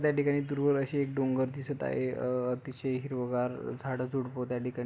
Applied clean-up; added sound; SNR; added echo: none; none; none; none.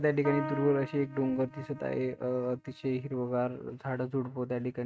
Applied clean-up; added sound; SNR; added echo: neural mask model RNNoise.